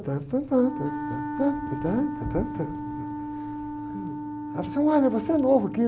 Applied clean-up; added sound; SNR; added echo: none; Wind instrument, woodwind instrument; 7 dB; none.